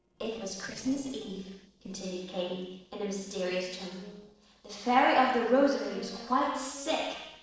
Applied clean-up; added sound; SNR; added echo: neural separator model SepFormer DNS4.